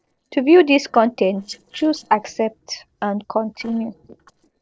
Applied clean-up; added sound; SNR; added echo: neural separator model SepFormer DNS4.